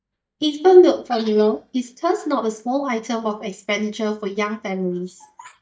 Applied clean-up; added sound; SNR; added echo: neural mask model DeepFilterNet 3.